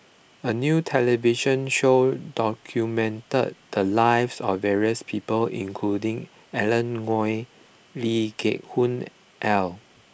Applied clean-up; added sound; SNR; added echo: none; none; none; none.